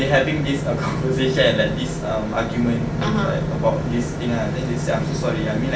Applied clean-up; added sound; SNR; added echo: none; Engine / Boat, Water vehicle; 2 dB; reverberation time 0.5 s.